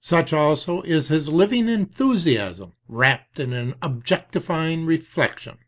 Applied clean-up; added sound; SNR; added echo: none; none; none; none.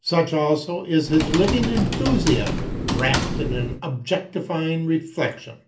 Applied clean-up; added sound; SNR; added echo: none; Typing; 4 dB; reverberation time 0.3 s.